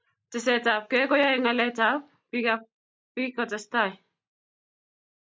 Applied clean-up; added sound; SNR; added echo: none; none; none; none.